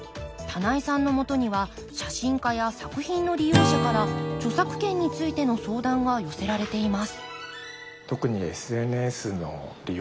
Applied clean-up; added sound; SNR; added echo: none; Acoustic guitar / Strum; 5 dB; none.